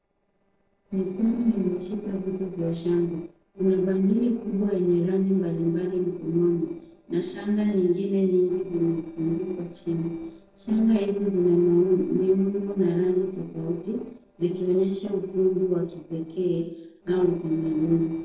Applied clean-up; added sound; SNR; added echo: neural separator model SepFormer DNS4.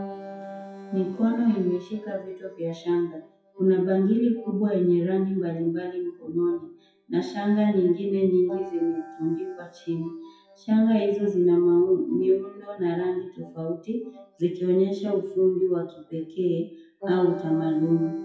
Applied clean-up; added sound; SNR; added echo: classical method WPE with log-MMSE.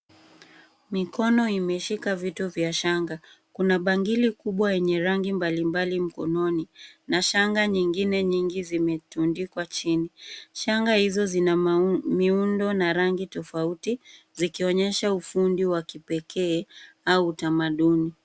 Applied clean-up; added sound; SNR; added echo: none; none; none; none.